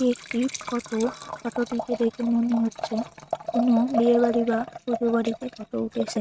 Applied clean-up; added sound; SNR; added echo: neural mask model RNNoise.